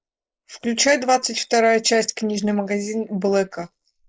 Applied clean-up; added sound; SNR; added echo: neural mask model Resemble Enhance denoiser.